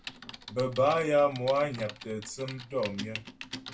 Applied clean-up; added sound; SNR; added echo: none; Typing; 14 dB; reverberation time 0.2 s.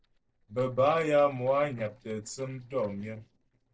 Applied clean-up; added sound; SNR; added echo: neural separator model SepFormer DNS4.